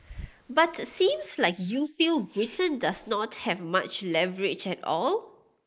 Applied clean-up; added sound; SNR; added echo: neural mask model Resemble Enhance denoiser.